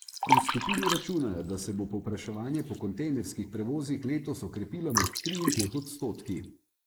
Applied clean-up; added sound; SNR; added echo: neural mask model Resemble Enhance denoiser.